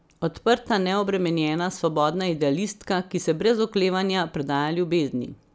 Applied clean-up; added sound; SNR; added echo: none; none; none; none.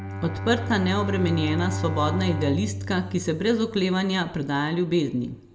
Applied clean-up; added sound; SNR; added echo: none; Bowed string instrument; 6 dB; reverberation time 0.9 s.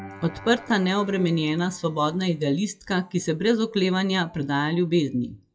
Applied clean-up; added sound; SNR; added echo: classical method WPE with log-MMSE.